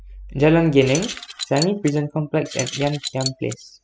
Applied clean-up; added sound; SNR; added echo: classical method spectral subtraction.